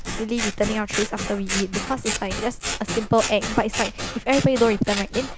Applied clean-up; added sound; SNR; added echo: none; Scissors; 6 dB; none.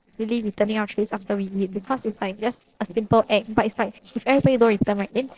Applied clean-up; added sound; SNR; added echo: neural separator model SepFormer DNS4.